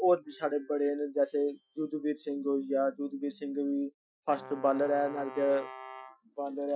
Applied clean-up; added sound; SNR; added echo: classical method Wiener filter.